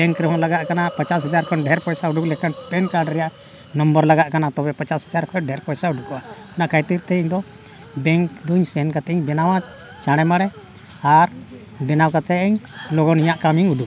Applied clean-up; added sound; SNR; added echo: none; Hiss; 20 dB; none.